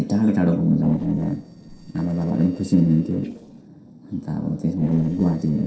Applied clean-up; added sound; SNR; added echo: neural separator model SepFormer DNS4.